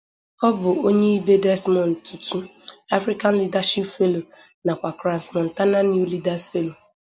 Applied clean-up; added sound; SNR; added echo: none; none; none; none.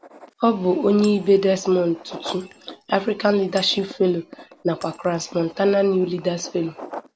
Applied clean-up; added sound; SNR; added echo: none; Shatter + Writing; 19 dB; none.